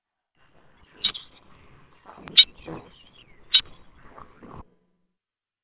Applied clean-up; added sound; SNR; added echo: neural separator model SepFormer WHAMR!.